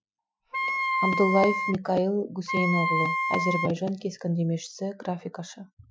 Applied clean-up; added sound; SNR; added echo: classical method Wiener filter.